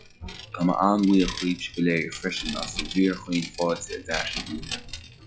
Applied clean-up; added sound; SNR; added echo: classical method log-MMSE.